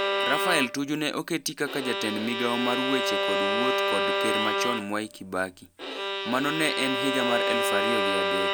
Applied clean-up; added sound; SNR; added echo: none; Bowed string instrument; -2 dB; none.